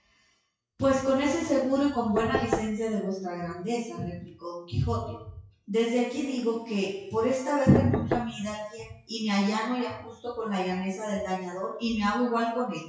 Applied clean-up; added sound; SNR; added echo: classical method WPE with log-MMSE.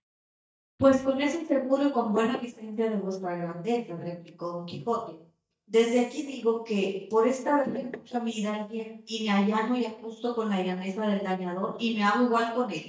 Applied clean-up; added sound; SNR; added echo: neural mask model DeepFilterNet 3.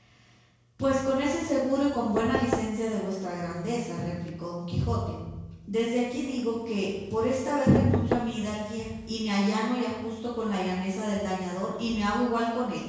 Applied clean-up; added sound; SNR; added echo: none; Knock / Wood; 10 dB; reverberation time 1.0 s.